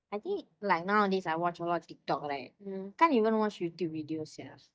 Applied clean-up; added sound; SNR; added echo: neural mask model DeepFilterNet 3.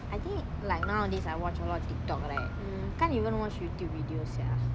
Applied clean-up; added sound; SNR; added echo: none; Raindrop / Drip; 14 dB; none.